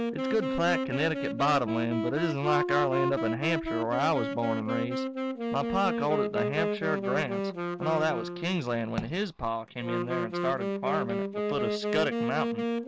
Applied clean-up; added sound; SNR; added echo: none; Wind instrument, woodwind instrument; 1 dB; none.